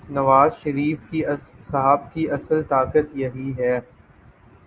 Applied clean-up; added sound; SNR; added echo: none; none; none; none.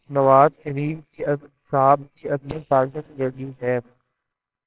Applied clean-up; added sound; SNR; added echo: neural separator model SepFormer WHAMR!.